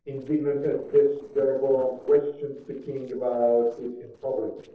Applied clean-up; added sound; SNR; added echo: neural separator model SepFormer DNS4.